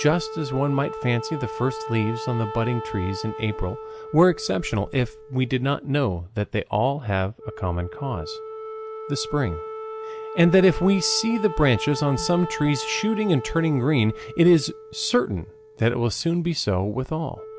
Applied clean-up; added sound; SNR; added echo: none; Wind instrument, woodwind instrument; 12 dB; none.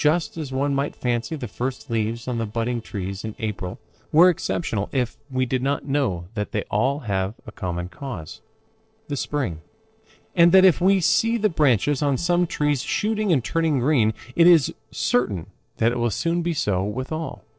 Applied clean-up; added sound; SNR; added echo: neural separator model SepFormer DNS4.